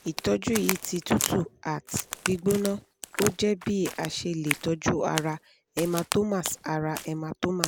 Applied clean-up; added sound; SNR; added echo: none; Crack; 8 dB; none.